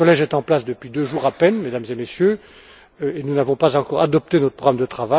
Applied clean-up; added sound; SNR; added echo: none; none; none; none.